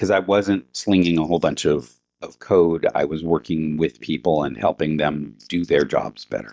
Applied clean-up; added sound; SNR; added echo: neural mask model DeepFilterNet 3.